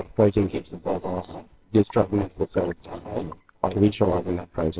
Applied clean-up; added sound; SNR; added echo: neural separator model SepFormer WHAMR!.